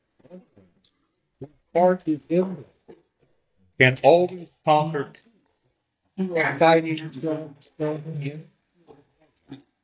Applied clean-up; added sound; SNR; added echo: neural mask model DeepFilterNet 3.